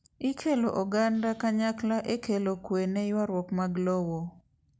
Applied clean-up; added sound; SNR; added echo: none; none; none; none.